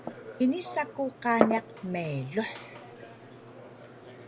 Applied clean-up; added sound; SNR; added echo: none; Glass; 4 dB; none.